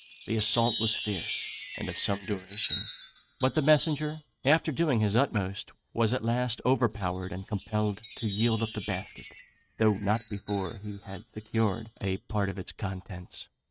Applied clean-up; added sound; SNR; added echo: neural mask model RNNoise.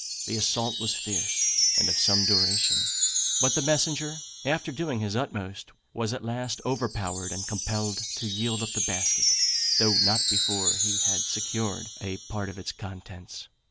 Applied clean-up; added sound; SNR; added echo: none; Wind chime; -3 dB; none.